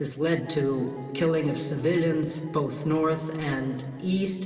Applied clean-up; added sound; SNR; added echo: none; Guitar; 18 dB; reverberation time 2.5 s.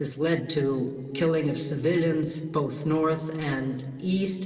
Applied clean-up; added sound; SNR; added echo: neural separator model SepFormer DNS4.